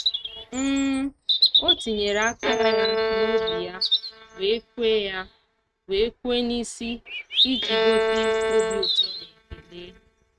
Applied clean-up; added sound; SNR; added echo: neural mask model RNNoise.